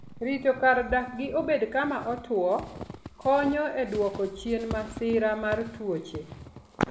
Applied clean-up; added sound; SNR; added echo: none; Squeak / Walk, footsteps; 15 dB; none.